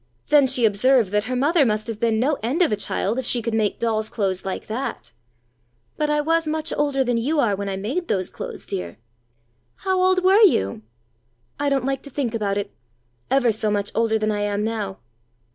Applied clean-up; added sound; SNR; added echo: none; none; none; none.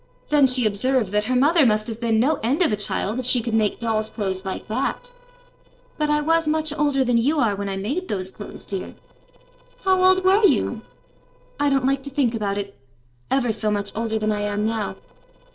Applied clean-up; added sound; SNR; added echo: neural separator model SepFormer DNS4.